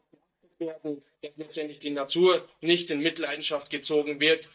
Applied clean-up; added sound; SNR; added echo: neural mask model DeepFilterNet 3.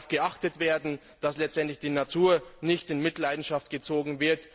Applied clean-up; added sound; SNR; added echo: none; none; none; none.